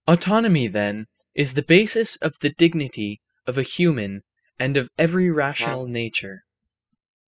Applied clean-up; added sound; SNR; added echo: classical method spectral subtraction.